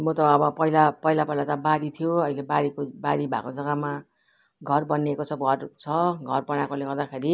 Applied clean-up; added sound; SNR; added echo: none; none; none; none.